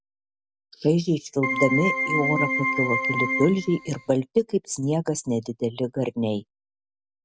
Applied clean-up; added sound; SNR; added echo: none; Keyboard (musical); 0 dB; none.